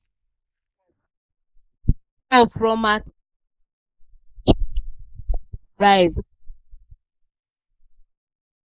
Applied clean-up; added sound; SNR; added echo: neural mask model Resemble Enhance denoiser.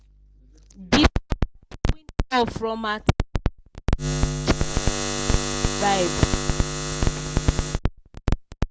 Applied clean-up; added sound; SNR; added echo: none; Buzz; 3 dB; none.